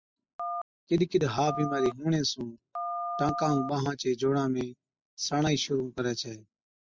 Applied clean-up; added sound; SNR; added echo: classical method spectral subtraction.